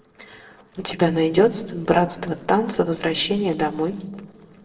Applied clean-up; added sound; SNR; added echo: neural separator model SepFormer DNS4.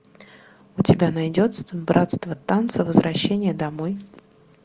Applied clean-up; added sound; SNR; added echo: none; none; none; none.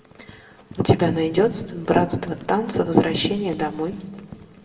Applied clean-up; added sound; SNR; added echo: none; Run; 19 dB; reverberation time 1.2 s.